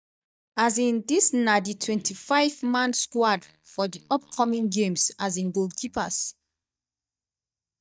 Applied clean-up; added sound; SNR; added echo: neural mask model DeepFilterNet 3.